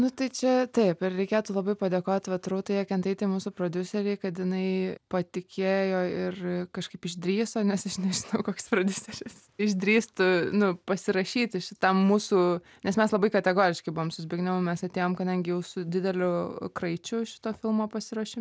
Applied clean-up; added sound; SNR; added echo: none; none; none; none.